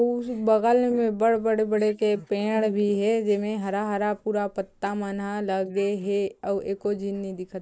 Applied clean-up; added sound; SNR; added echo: neural mask model Resemble Enhance denoiser.